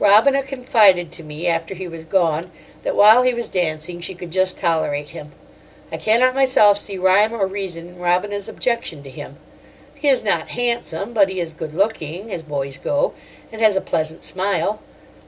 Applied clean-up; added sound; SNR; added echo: none; none; none; none.